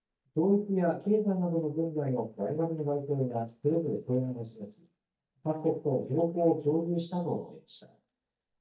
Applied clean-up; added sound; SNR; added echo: neural mask model DeepFilterNet 3.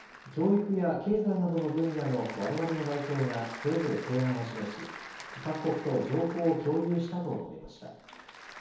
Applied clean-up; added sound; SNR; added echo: none; Applause / Crowd; 15 dB; reverberation time 2.2 s.